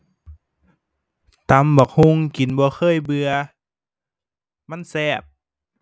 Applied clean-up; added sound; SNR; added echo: none; none; none; none.